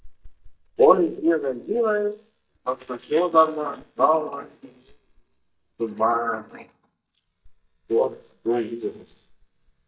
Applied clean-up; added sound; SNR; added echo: neural mask model DeepFilterNet 3.